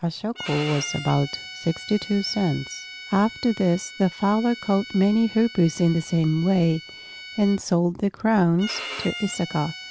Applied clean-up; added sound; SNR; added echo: none; Bowed string instrument; 15 dB; none.